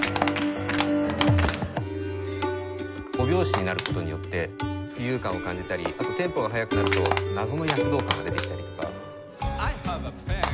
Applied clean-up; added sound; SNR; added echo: none; Crushing; 9 dB; none.